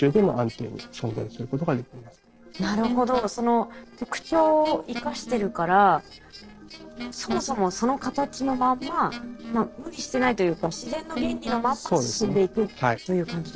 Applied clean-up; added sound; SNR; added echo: neural separator model SepFormer DNS4.